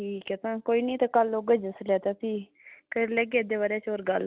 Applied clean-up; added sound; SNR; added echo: none; none; none; none.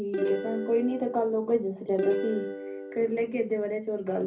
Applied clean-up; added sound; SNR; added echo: none; Plucked string instrument; 5 dB; reverberation time 0.5 s.